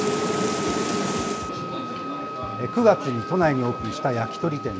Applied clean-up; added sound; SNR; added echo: none; Wind instrument, woodwind instrument; 9 dB; none.